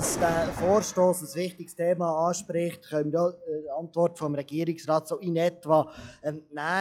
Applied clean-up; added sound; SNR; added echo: classical method log-MMSE.